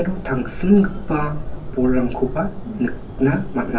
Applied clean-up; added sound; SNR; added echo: none; Subway, metro, underground; 6 dB; reverberation time 0.3 s.